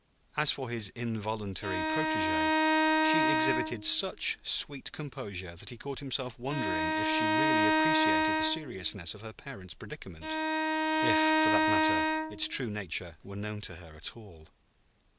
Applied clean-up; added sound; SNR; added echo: none; Bowed string instrument; -4 dB; none.